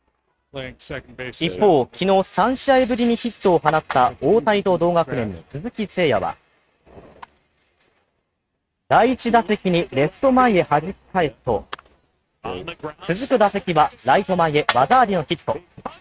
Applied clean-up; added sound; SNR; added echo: neural mask model RNNoise.